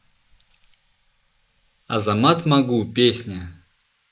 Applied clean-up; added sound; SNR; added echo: neural mask model Resemble Enhance denoiser.